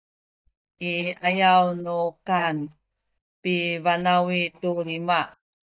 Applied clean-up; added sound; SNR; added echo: neural mask model DeepFilterNet 3.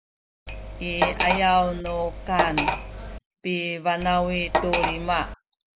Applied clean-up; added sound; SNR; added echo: none; Cutlery, silverware; 2 dB; none.